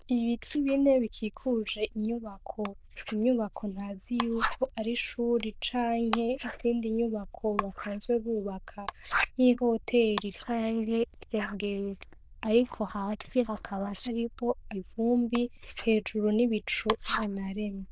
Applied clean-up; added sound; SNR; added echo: neural diffusion model UNIVERSE++.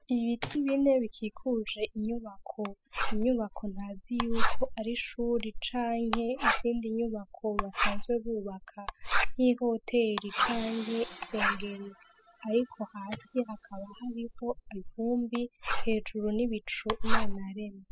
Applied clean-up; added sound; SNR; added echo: classical method spectral subtraction.